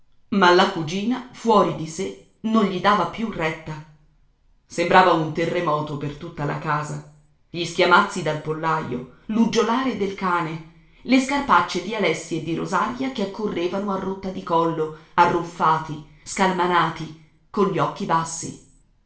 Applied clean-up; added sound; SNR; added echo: none; none; none; reverberation time 0.4 s.